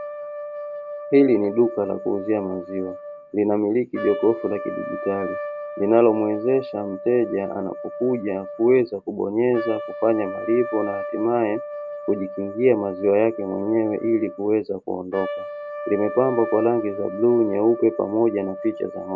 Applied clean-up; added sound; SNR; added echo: none; Trumpet; 10 dB; none.